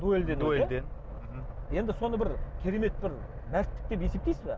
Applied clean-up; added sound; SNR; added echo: none; none; none; none.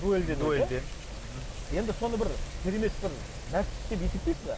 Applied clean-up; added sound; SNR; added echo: none; Wind; 17 dB; none.